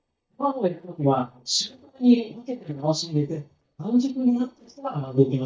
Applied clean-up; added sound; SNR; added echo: neural mask model DeepFilterNet 3.